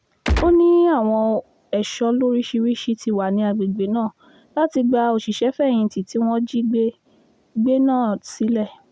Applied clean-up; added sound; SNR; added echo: none; Gunshot, gunfire; 0 dB; none.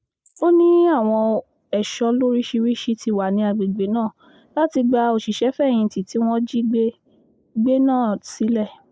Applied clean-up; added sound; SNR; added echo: neural mask model Resemble Enhance denoiser.